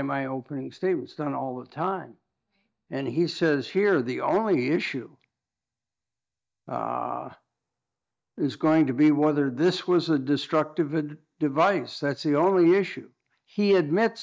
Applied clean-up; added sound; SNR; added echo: neural mask model DeepFilterNet 3.